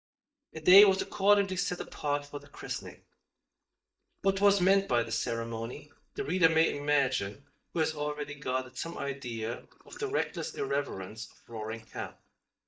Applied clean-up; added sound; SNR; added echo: neural mask model DeepFilterNet 3.